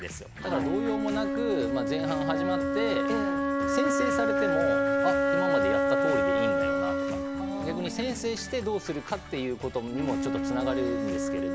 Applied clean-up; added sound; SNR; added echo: none; Wind instrument, woodwind instrument; -4 dB; none.